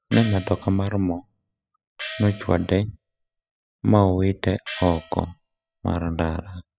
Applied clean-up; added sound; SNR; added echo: classical method spectral subtraction.